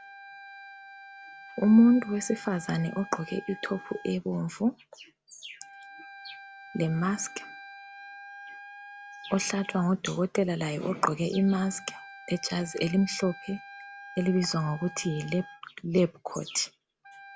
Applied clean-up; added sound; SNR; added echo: none; Wind instrument, woodwind instrument; 18 dB; none.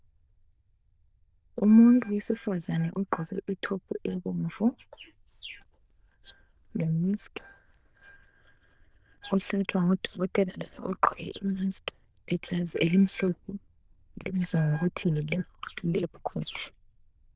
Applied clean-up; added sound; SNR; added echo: neural diffusion model UNIVERSE++.